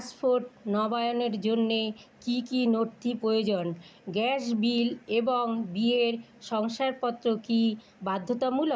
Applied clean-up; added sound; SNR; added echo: none; none; none; none.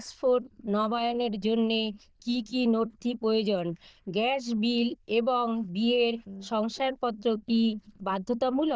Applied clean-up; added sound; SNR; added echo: neural diffusion model UNIVERSE++.